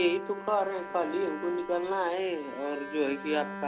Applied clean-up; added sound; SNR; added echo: none; Bowed string instrument; 11 dB; none.